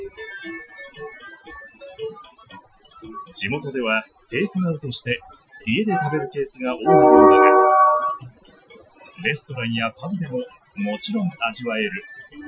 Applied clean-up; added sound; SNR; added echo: classical method Wiener filter.